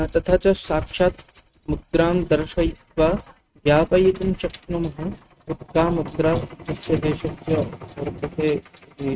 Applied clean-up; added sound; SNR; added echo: neural mask model RNNoise.